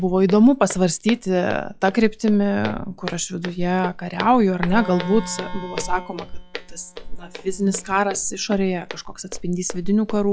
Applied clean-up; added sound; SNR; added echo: classical method log-MMSE.